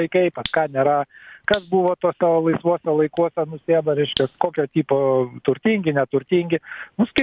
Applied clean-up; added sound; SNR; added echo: none; Fire; 16 dB; none.